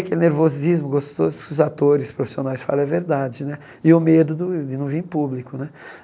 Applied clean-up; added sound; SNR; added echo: none; none; none; none.